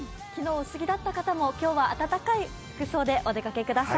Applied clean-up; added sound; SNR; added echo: none; none; none; none.